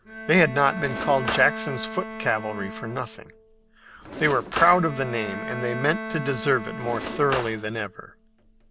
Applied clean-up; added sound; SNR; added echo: none; Cutlery, silverware / Drawer open or close + Bowed string instrument; 9 dB; none.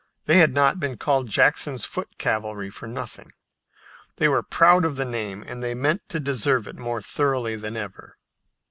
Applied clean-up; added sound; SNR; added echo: none; none; none; none.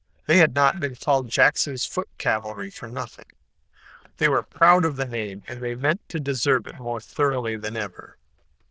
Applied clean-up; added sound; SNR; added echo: neural diffusion model UNIVERSE++.